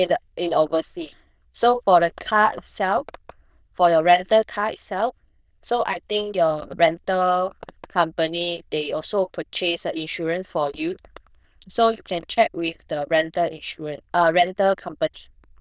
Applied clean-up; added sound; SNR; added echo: neural diffusion model UNIVERSE++.